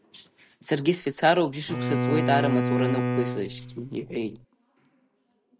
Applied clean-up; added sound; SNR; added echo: none; Bowed string instrument; 1 dB; none.